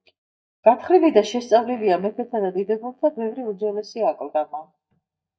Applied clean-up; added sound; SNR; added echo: neural mask model DeepFilterNet 3.